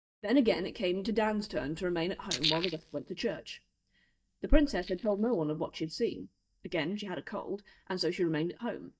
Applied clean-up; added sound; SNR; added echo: neural mask model DeepFilterNet 3.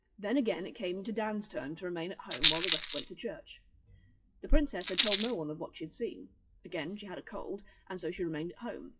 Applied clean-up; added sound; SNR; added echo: classical method WPE with log-MMSE.